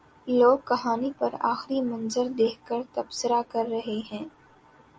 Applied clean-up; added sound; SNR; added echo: none; none; none; none.